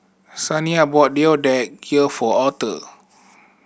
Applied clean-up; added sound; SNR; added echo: none; none; none; none.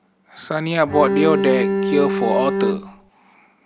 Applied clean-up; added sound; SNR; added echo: none; Bowed string instrument; -1 dB; none.